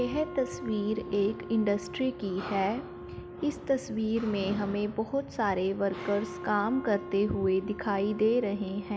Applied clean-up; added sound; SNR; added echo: none; Wind instrument, woodwind instrument; 14 dB; none.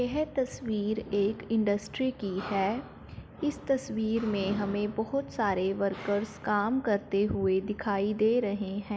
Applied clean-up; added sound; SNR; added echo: none; none; none; none.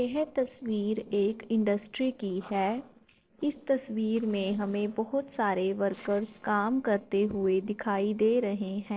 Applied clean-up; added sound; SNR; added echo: neural separator model SepFormer DNS4.